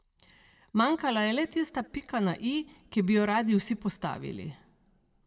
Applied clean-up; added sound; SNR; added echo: none; none; none; reverberation time 0.6 s.